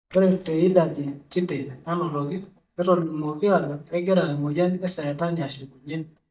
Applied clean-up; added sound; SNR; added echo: neural mask model DeepFilterNet 3.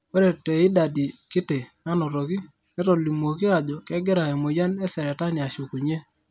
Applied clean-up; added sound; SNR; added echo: none; none; none; none.